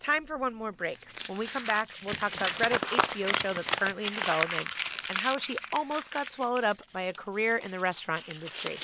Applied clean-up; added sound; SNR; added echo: none; Crumpling, crinkling; 3 dB; none.